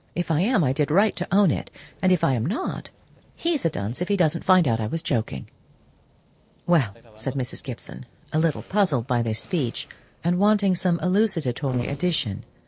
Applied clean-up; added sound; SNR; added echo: neural separator model SepFormer DNS4.